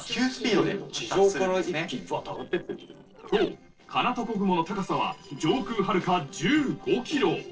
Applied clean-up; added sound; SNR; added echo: neural separator model SepFormer DNS4.